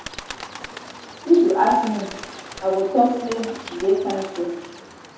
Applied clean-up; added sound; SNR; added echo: none; Bird; 15 dB; reverberation time 0.8 s.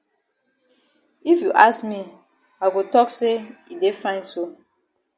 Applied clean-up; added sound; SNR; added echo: none; none; none; none.